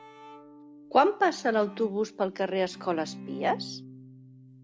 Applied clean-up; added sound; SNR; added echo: none; Bowed string instrument; 16 dB; none.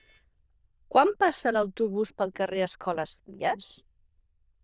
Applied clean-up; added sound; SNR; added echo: neural diffusion model UNIVERSE++.